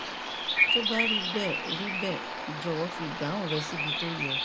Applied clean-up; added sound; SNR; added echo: none; Bird vocalization, bird call, bird song; -4 dB; none.